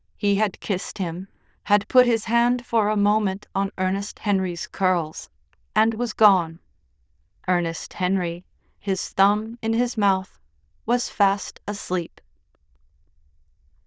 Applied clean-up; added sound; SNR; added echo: neural diffusion model UNIVERSE++.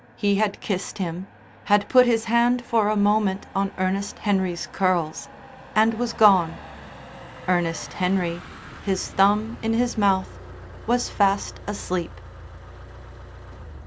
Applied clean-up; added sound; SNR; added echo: none; Motor vehicle (road); 17 dB; none.